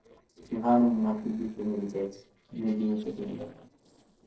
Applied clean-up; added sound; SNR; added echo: neural separator model SepFormer DNS4.